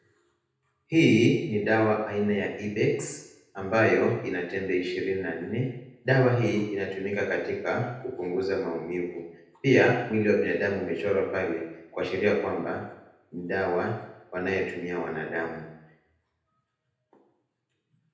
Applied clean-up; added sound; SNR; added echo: none; none; none; reverberation time 0.9 s.